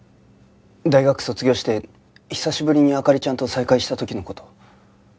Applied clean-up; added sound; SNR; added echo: none; none; none; none.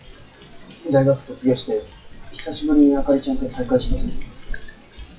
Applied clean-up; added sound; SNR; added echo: classical method WPE with log-MMSE.